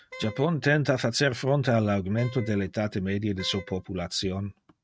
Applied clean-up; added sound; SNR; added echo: neural mask model RNNoise.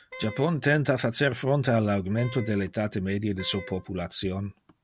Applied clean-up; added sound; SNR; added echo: none; Wind instrument, woodwind instrument; 19 dB; none.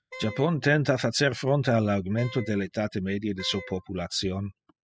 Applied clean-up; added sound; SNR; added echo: classical method spectral subtraction.